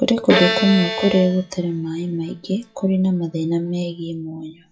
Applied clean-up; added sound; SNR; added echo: classical method WPE with log-MMSE.